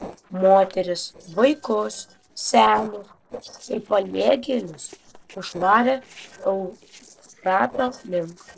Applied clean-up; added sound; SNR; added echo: neural separator model SepFormer DNS4.